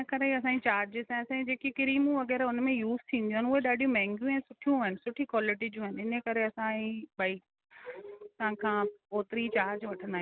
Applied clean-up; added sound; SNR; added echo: none; none; none; none.